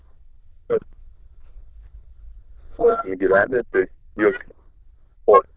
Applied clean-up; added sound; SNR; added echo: neural diffusion model UNIVERSE++.